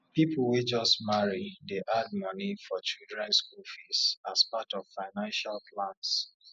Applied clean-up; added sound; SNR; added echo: none; none; none; none.